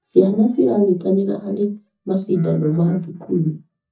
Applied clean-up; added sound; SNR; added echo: neural mask model DeepFilterNet 3.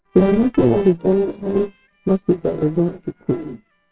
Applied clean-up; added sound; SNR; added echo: neural separator model SepFormer WHAMR!.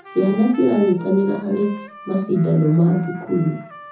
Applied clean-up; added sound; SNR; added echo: none; Trumpet; 19 dB; reverberation time 0.5 s.